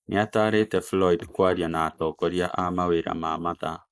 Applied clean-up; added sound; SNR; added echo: neural mask model Resemble Enhance denoiser.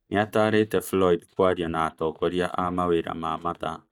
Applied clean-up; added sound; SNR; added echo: neural mask model DeepFilterNet 3.